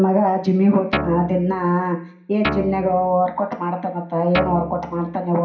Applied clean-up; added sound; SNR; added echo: none; Guitar; 9 dB; reverberation time 0.5 s.